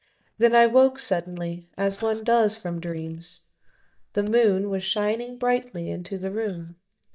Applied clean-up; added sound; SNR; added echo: neural mask model DeepFilterNet 3.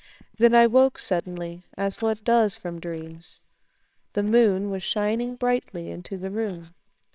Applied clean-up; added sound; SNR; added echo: neural separator model SepFormer WHAMR!.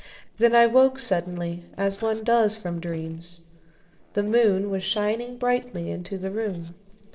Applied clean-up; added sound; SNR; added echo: neural separator model SepFormer DNS4.